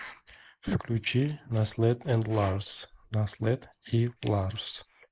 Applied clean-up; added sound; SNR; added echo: neural mask model Resemble Enhance denoiser.